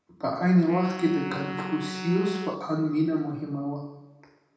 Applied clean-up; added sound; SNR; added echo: none; Wind instrument, woodwind instrument; 10 dB; reverberation time 0.9 s.